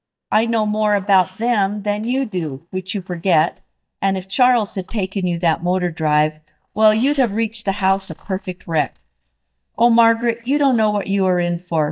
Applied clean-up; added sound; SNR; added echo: neural mask model DeepFilterNet 3.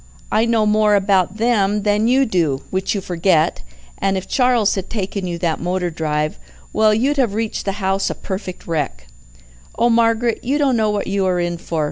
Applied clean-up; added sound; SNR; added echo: none; none; none; none.